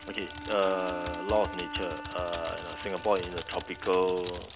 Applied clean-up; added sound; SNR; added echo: none; Typing + Bowed string instrument; 9 dB; none.